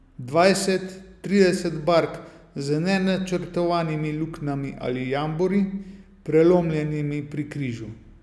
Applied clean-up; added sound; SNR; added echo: none; none; none; none.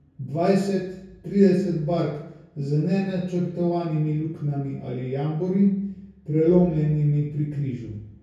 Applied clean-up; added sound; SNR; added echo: none; none; none; reverberation time 0.5 s.